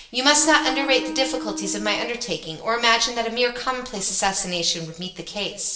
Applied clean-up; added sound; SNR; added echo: none; Wind instrument, woodwind instrument; 8 dB; reverberation time 0.7 s.